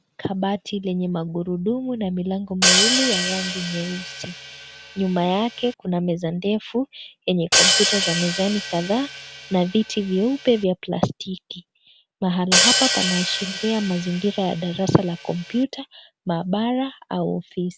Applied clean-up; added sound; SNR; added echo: none; Hi-hat; 0 dB; none.